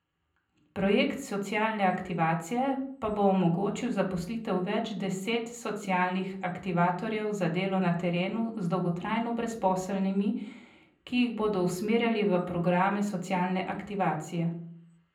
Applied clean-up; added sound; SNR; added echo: none; none; none; reverberation time 0.6 s.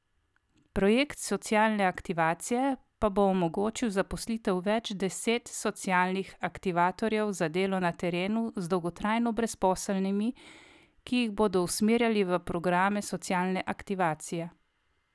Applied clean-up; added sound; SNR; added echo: none; none; none; none.